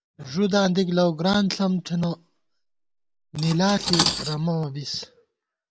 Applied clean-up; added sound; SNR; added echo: none; Cutlery, silverware; 6 dB; none.